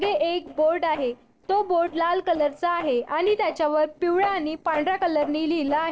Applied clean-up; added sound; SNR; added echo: neural separator model SepFormer DNS4.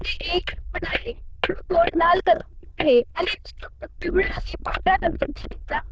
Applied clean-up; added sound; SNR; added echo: neural diffusion model UNIVERSE++.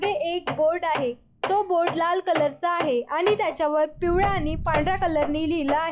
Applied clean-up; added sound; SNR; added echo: classical method log-MMSE.